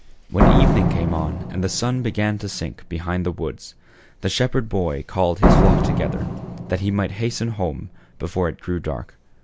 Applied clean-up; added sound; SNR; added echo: none; Slam; -1 dB; none.